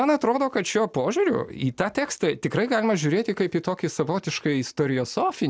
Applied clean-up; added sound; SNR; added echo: none; none; none; none.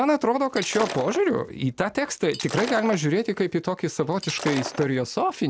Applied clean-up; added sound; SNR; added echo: none; Shatter; 11 dB; none.